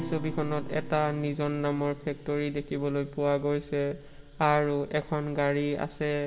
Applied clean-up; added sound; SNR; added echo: none; Acoustic guitar; 18 dB; reverberation time 1.7 s.